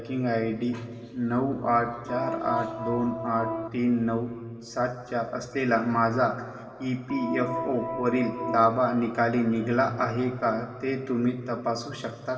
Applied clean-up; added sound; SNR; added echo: none; Organ; 6 dB; reverberation time 2.3 s.